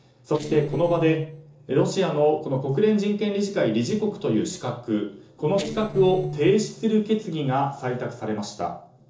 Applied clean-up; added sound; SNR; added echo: neural separator model SepFormer DNS4.